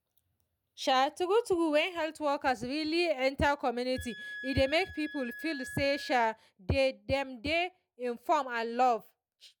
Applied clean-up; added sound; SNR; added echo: none; Wind instrument, woodwind instrument; 14 dB; none.